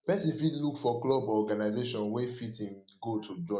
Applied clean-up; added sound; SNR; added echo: none; none; none; none.